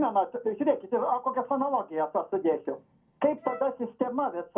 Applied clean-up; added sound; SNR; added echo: none; Wind instrument, woodwind instrument; 19 dB; reverberation time 0.2 s.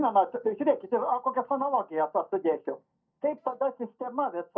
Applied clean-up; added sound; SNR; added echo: neural mask model DeepFilterNet 3.